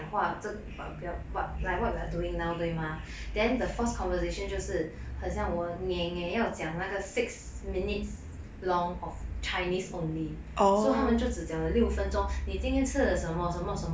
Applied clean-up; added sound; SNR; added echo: none; none; none; none.